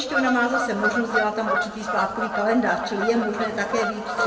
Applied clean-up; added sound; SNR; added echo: none; Bird vocalization, bird call, bird song / Fowl; 3 dB; reverberation time 2.0 s.